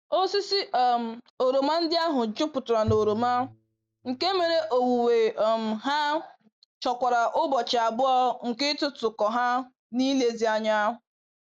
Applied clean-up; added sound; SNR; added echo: neural mask model DeepFilterNet 3.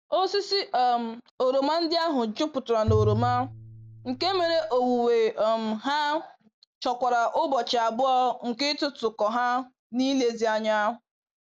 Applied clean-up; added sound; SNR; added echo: none; Bowed string instrument; 6 dB; none.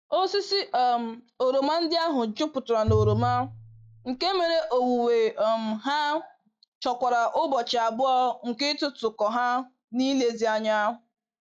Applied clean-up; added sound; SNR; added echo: classical method log-MMSE.